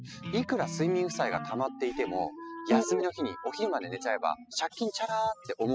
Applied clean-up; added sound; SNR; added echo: classical method spectral subtraction.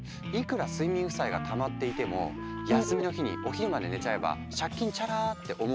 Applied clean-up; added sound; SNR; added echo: none; Wind instrument, woodwind instrument; 10 dB; none.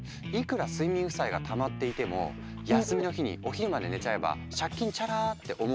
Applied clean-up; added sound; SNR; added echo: none; none; none; none.